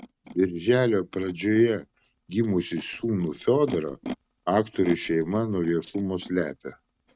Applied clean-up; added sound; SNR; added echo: neural mask model RNNoise.